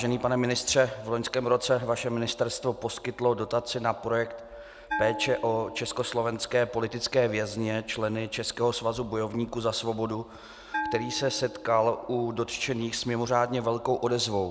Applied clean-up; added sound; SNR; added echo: none; Bell; 15 dB; none.